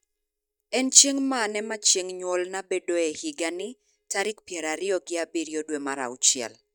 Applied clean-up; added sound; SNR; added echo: neural mask model DeepFilterNet 3.